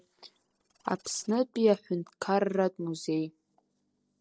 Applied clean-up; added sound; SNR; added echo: neural separator model SepFormer DNS4.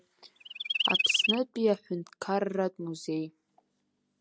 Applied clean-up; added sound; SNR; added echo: none; Chirp, tweet; -4 dB; none.